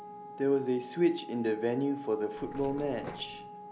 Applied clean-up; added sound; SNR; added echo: none; Mechanisms + Wind instrument, woodwind instrument; 13 dB; none.